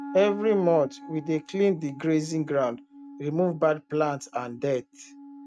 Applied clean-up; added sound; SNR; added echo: neural mask model RNNoise.